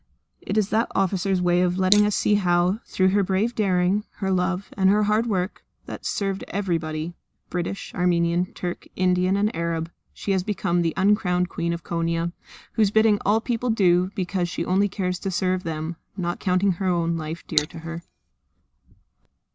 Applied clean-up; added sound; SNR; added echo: neural mask model Resemble Enhance denoiser.